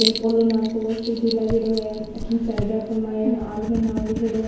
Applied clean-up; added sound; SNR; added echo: none; Writing; 7 dB; reverberation time 1.0 s.